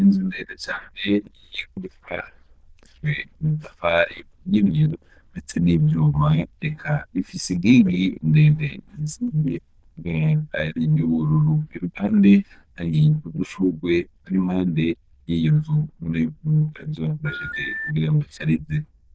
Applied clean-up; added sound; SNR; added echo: neural diffusion model UNIVERSE++.